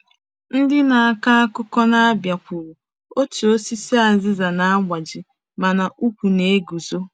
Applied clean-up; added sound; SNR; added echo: none; none; none; none.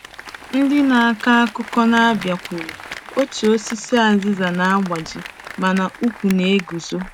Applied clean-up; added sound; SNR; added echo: none; Applause; 16 dB; none.